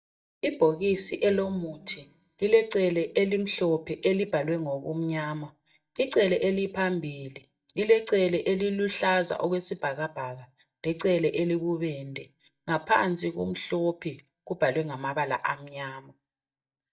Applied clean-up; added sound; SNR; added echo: neural mask model DeepFilterNet 3.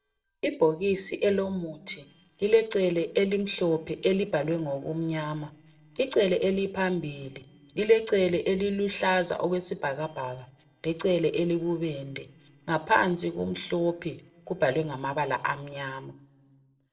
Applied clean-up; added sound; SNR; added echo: neural separator model SepFormer DNS4.